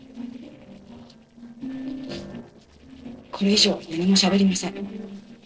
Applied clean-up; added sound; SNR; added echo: neural separator model SepFormer DNS4.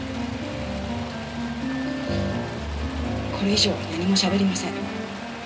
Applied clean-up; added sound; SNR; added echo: none; Rain; 12 dB; reverberation time 0.2 s.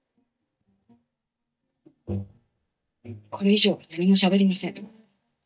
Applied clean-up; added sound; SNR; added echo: neural mask model DeepFilterNet 3.